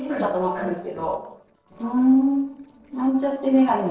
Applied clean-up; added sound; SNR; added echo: neural separator model SepFormer DNS4.